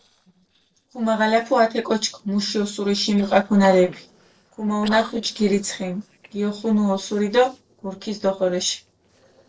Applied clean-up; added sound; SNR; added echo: neural separator model SepFormer DNS4.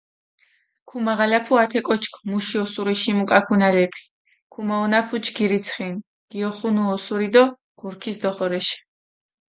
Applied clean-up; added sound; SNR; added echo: none; none; none; none.